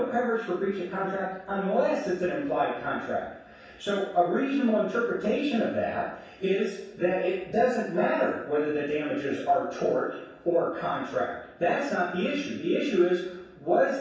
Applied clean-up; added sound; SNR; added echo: none; none; none; reverberation time 0.7 s.